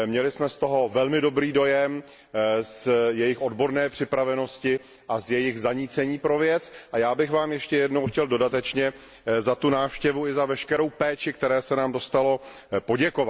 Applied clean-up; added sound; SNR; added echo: none; none; none; none.